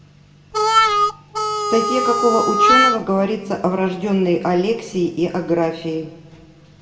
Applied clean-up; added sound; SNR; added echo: none; Harmonica; -4 dB; reverberation time 1.3 s.